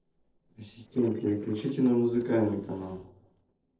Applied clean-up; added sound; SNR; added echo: neural separator model SepFormer DNS4.